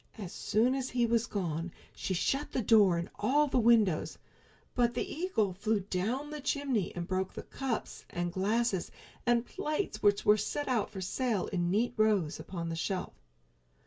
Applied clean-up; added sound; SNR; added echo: none; none; none; none.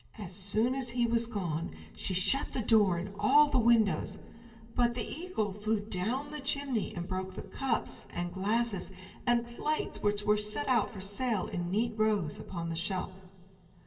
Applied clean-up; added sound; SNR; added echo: none; none; none; reverberation time 2.5 s.